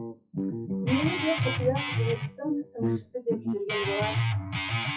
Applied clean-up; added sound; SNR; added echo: classical method WPE with log-MMSE.